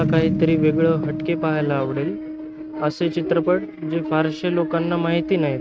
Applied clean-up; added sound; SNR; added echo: neural mask model RNNoise.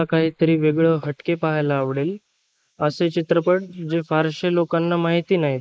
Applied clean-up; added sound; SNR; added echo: neural mask model Resemble Enhance denoiser.